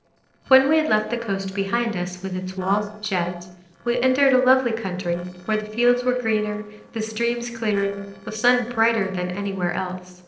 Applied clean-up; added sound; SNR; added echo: neural separator model SepFormer DNS4.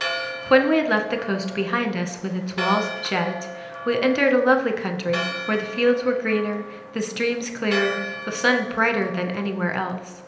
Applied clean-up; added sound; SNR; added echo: none; Church bell; 10 dB; reverberation time 0.8 s.